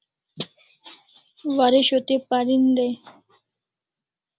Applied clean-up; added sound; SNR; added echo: none; none; none; none.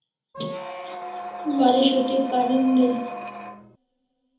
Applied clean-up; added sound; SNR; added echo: none; Squeak; 10 dB; reverberation time 1.1 s.